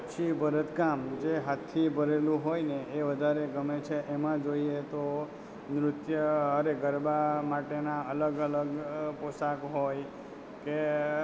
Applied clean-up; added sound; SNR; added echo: none; none; none; none.